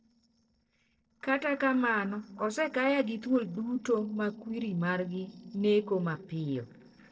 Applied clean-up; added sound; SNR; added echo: neural separator model SepFormer DNS4.